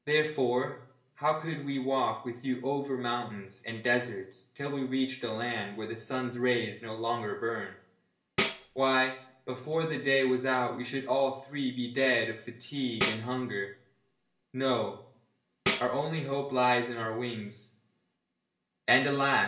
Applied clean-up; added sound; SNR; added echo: none; Tambourine; 6 dB; reverberation time 0.5 s.